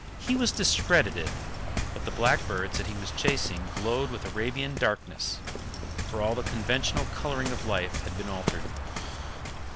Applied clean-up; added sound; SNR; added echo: none; Waves, surf; 3 dB; none.